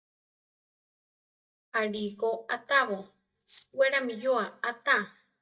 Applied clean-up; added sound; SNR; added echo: neural mask model DeepFilterNet 3.